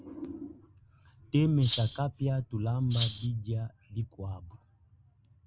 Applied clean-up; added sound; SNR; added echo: none; Rattle (instrument); -3 dB; none.